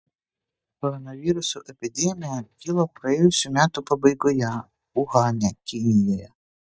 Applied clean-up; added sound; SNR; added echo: neural mask model DeepFilterNet 3.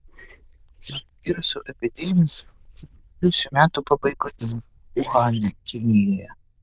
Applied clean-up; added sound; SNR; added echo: neural diffusion model UNIVERSE++.